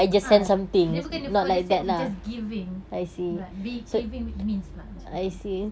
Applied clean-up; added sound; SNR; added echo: none; none; none; none.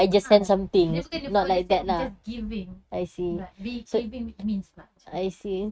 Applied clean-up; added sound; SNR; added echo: neural mask model RNNoise.